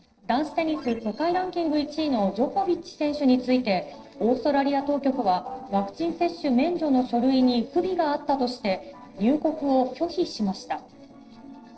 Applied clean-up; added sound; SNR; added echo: neural separator model SepFormer DNS4.